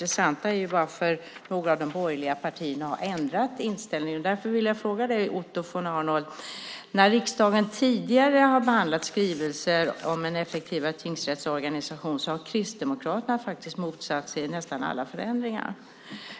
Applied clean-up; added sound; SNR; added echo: none; none; none; none.